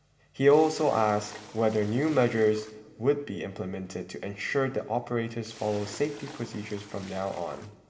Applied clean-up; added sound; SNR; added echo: none; Splash, splatter; 20 dB; reverberation time 1.6 s.